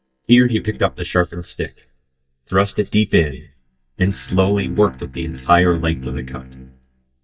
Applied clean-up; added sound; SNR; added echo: neural mask model DeepFilterNet 3.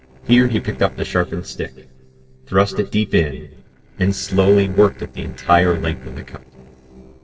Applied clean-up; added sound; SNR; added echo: neural separator model SepFormer DNS4.